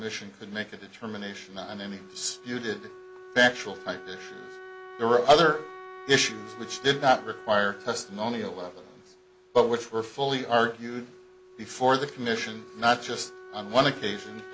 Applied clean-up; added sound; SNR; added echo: none; Wind instrument, woodwind instrument; 18 dB; none.